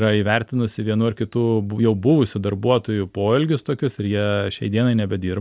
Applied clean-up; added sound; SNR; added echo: none; none; none; none.